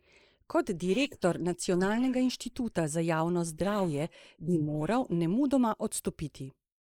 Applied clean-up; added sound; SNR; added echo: neural mask model Resemble Enhance denoiser.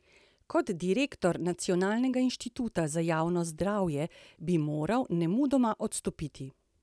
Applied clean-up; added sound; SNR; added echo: none; none; none; none.